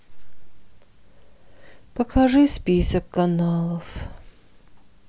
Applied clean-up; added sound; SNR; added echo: none; none; none; none.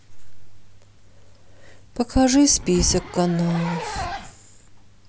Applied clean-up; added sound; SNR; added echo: none; Zipper (clothing); 15 dB; none.